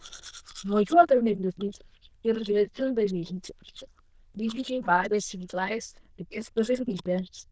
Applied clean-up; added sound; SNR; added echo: neural diffusion model UNIVERSE++.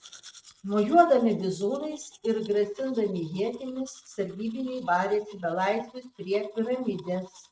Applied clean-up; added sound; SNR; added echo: neural mask model RNNoise.